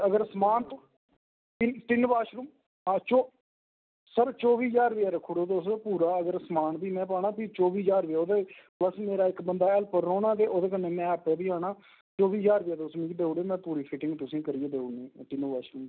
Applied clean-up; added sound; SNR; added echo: none; none; none; none.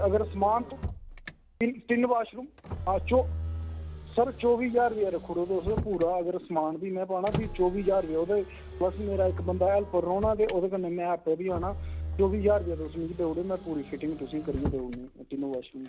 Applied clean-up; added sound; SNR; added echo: none; Motor vehicle (road); 9 dB; none.